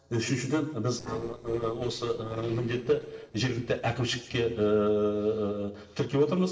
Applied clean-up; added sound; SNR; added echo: neural separator model SepFormer DNS4.